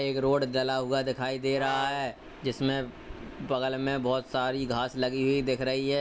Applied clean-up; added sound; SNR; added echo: none; Brass instrument; 12 dB; none.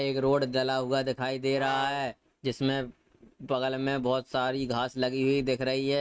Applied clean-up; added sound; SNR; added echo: neural mask model RNNoise.